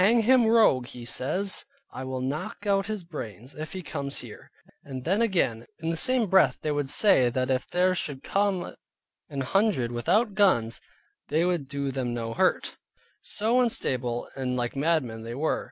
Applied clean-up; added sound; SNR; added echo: none; none; none; none.